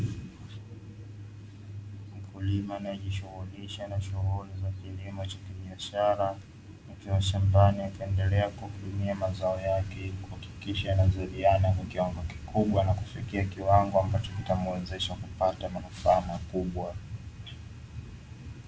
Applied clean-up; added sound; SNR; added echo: none; none; none; none.